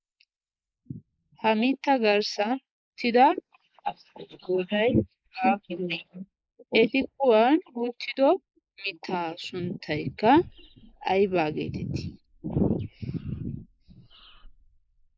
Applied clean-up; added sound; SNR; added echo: neural mask model Resemble Enhance denoiser.